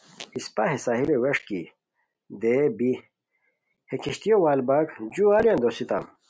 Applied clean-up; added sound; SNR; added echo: none; none; none; none.